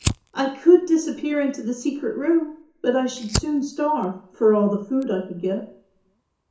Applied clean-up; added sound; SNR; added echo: none; Fire; 13 dB; reverberation time 0.7 s.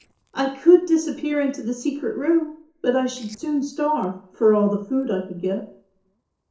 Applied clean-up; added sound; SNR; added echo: neural separator model SepFormer DNS4.